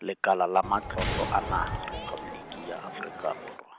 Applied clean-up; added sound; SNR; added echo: none; Gunshot, gunfire + Crowd; 5 dB; none.